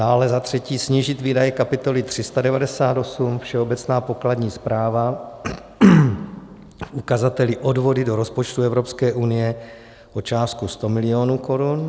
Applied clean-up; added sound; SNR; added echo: none; none; none; none.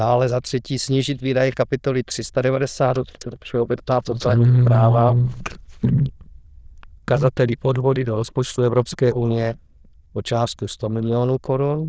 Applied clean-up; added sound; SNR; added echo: neural diffusion model UNIVERSE++.